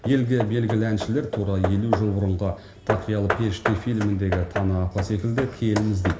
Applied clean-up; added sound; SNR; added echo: none; Hammer / Wood; 8 dB; reverberation time 1.3 s.